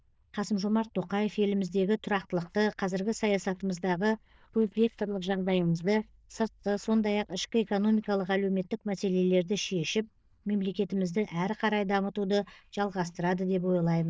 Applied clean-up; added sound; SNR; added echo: neural diffusion model UNIVERSE++.